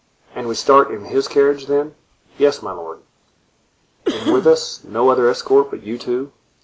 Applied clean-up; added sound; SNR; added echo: none; Cough; 7 dB; none.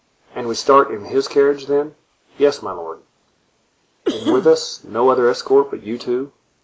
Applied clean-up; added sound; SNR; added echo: neural mask model Resemble Enhance denoiser.